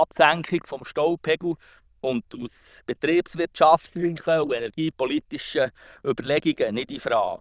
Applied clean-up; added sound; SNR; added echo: neural diffusion model UNIVERSE++.